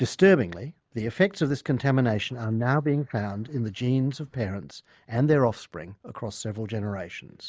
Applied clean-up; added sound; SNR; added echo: neural mask model Resemble Enhance denoiser.